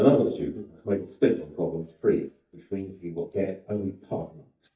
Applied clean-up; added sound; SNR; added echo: neural mask model DeepFilterNet 3.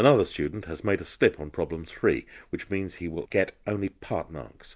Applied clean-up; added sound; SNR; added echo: none; none; none; none.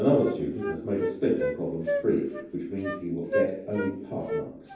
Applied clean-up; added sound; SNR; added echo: none; Wind instrument, woodwind instrument; 5 dB; reverberation time 0.9 s.